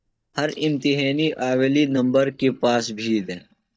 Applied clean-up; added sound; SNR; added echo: neural mask model DeepFilterNet 3.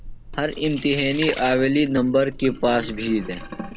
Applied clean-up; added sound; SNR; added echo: none; Sink (filling or washing); 12 dB; none.